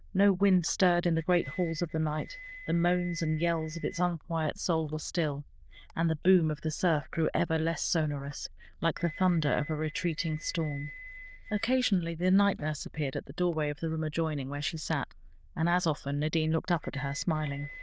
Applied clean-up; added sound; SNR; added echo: neural diffusion model UNIVERSE++.